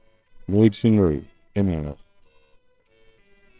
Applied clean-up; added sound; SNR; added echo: neural separator model SepFormer WHAMR!.